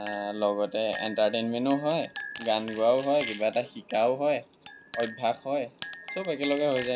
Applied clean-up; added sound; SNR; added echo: none; Chink, clink; 14 dB; none.